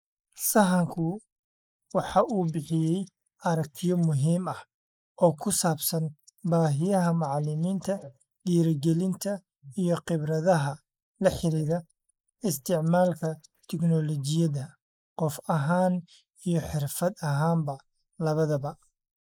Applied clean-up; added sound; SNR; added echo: neural mask model Resemble Enhance denoiser.